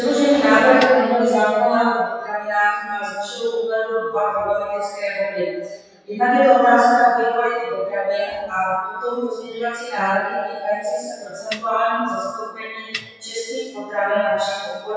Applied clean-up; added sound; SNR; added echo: classical method WPE with log-MMSE.